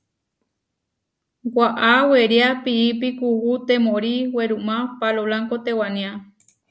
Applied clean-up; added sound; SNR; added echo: none; none; none; none.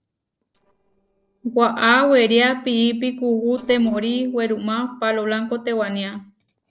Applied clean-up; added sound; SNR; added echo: neural separator model SepFormer DNS4.